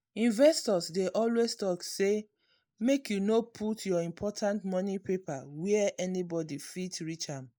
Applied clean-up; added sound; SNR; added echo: neural mask model Resemble Enhance denoiser.